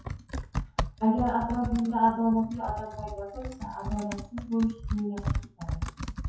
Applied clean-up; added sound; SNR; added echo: classical method WPE with log-MMSE.